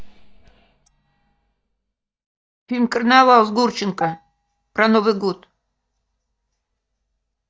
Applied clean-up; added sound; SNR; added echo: neural mask model DeepFilterNet 3.